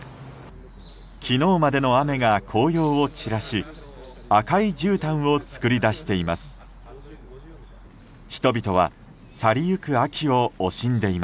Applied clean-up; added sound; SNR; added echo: none; none; none; none.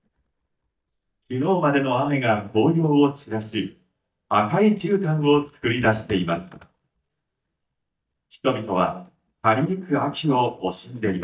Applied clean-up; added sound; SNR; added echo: neural mask model DeepFilterNet 3.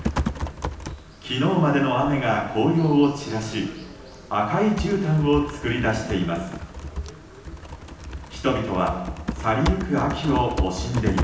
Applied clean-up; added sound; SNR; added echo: none; Typing; 8 dB; reverberation time 0.9 s.